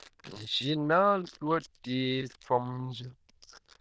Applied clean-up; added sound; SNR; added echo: neural diffusion model UNIVERSE++.